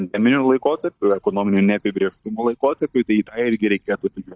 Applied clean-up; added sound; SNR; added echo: neural mask model DeepFilterNet 3.